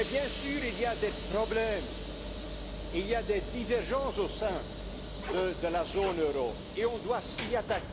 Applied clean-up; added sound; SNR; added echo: none; Sliding door / Hiss; 1 dB; none.